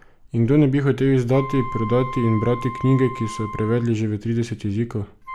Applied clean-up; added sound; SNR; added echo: none; Wind instrument, woodwind instrument; 14 dB; none.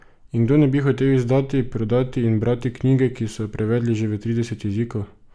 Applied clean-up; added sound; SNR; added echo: none; none; none; none.